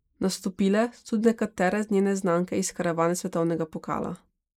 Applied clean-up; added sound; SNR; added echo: neural mask model Resemble Enhance denoiser.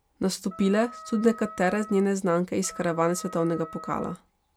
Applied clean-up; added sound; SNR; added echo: none; Wind instrument, woodwind instrument; 17 dB; none.